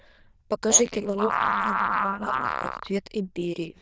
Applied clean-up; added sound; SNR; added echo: neural diffusion model UNIVERSE++.